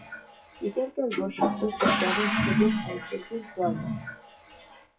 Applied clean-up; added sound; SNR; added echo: classical method WPE with log-MMSE.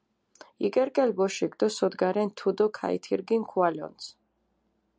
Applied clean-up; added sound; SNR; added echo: none; none; none; none.